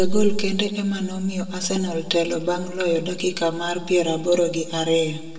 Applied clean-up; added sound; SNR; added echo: none; none; none; reverberation time 0.9 s.